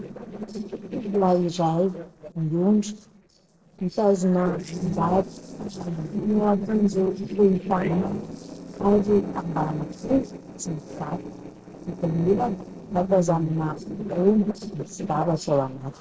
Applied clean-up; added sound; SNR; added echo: neural separator model SepFormer DNS4.